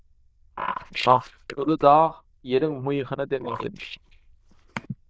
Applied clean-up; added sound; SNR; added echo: neural diffusion model UNIVERSE++.